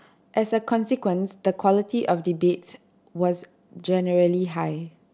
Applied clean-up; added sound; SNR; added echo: none; none; none; none.